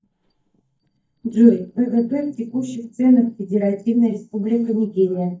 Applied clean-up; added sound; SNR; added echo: neural mask model DeepFilterNet 3.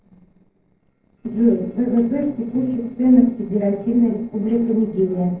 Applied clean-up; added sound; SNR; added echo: neural separator model SepFormer DNS4.